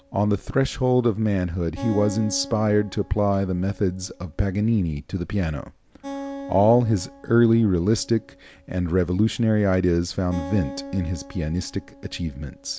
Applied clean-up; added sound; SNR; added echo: none; Acoustic guitar; 17 dB; none.